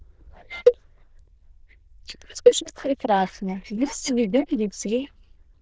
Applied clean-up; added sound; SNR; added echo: neural diffusion model UNIVERSE++.